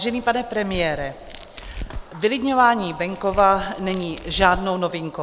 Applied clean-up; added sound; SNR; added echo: none; Tearing; 14 dB; none.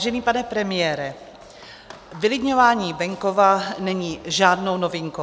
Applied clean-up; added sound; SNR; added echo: none; none; none; none.